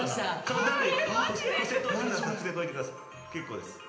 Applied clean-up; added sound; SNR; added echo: none; none; none; reverberation time 0.8 s.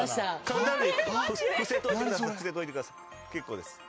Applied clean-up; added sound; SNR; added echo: none; none; none; none.